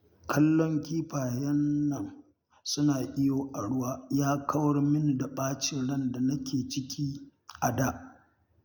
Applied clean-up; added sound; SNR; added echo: none; none; none; none.